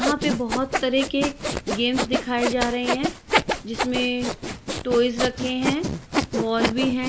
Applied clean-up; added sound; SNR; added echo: none; Sawing; 2 dB; none.